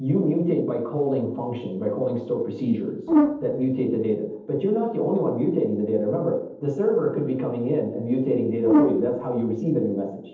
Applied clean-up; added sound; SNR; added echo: neural separator model SepFormer DNS4.